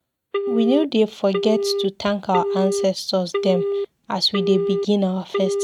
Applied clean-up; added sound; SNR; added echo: neural mask model RNNoise.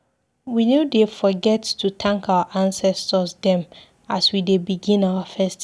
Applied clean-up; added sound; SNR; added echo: none; none; none; none.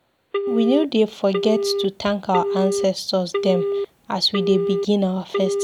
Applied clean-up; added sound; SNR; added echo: none; Telephone; 3 dB; none.